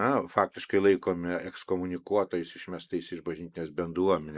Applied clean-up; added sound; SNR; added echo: neural mask model Resemble Enhance denoiser.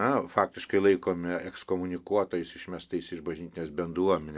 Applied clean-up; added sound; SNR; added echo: none; none; none; none.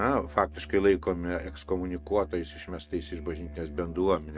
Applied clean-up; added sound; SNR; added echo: neural mask model RNNoise.